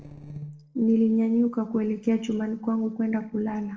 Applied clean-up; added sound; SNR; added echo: neural separator model SepFormer DNS4.